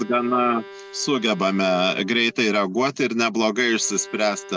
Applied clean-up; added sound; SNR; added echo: none; Bowed string instrument; 19 dB; none.